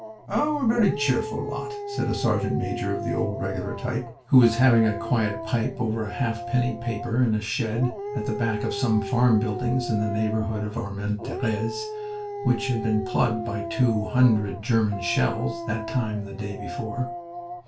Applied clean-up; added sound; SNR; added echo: none; Dog; 9 dB; reverberation time 0.3 s.